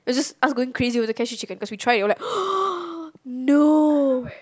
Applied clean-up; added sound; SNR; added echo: none; none; none; none.